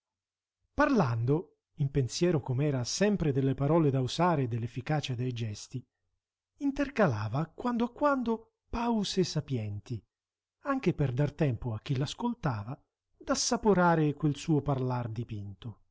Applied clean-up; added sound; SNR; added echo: none; none; none; none.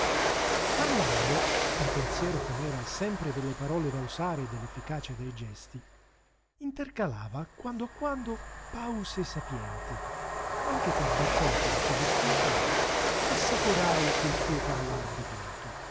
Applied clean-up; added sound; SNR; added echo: none; Train; -4 dB; none.